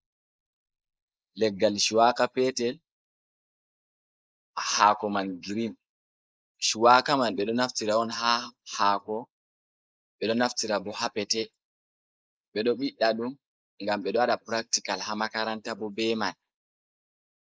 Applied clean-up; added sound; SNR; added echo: neural mask model Resemble Enhance denoiser.